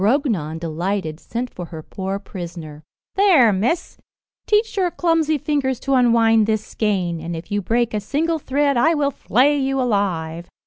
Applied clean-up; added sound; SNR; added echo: none; none; none; none.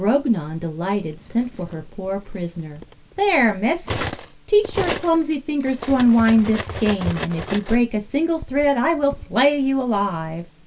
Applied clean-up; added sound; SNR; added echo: none; Cutlery, silverware; 12 dB; reverberation time 0.2 s.